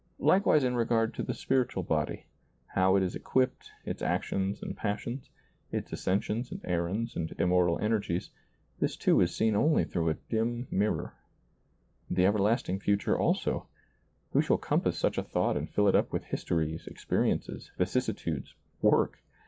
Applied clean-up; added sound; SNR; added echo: none; none; none; none.